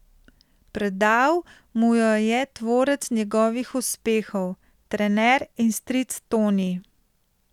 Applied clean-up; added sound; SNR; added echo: none; none; none; none.